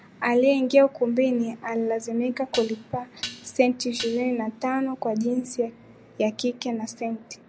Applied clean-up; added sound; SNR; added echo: none; Dishes, pots, and pans; 13 dB; none.